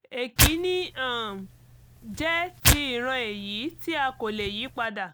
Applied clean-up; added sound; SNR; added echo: none; Tearing; -1 dB; none.